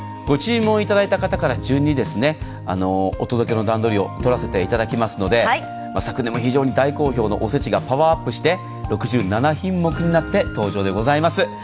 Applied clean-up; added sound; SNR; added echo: none; none; none; none.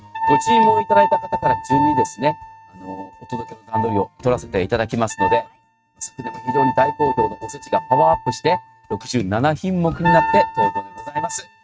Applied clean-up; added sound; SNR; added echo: neural mask model RNNoise.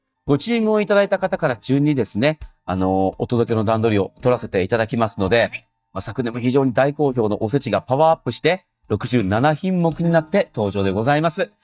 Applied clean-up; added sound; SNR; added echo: neural mask model DeepFilterNet 3.